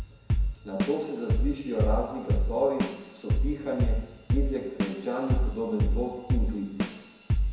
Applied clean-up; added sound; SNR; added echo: none; Drum / Drum kit; -4 dB; reverberation time 1.0 s.